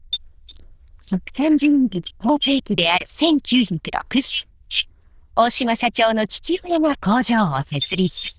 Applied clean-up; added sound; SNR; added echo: neural diffusion model UNIVERSE++.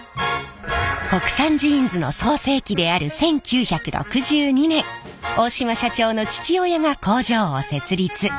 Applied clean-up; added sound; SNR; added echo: none; none; none; none.